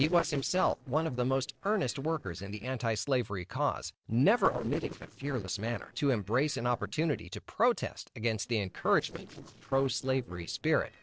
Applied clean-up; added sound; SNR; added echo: neural separator model SepFormer DNS4.